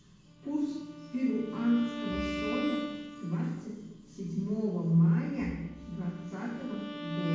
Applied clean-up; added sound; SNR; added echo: none; Bowed string instrument; 9 dB; reverberation time 1.1 s.